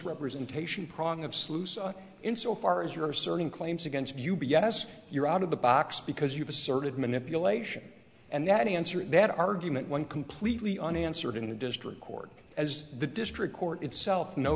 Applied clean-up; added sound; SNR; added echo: none; none; none; none.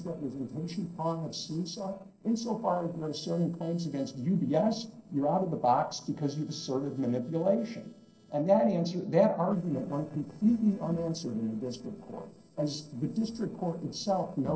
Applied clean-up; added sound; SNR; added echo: neural separator model SepFormer DNS4.